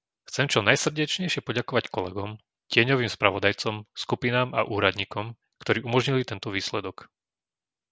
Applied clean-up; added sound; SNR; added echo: none; none; none; none.